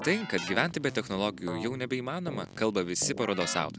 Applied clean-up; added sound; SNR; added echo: none; Keyboard (musical); 10 dB; none.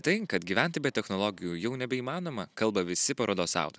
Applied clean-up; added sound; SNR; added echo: none; none; none; none.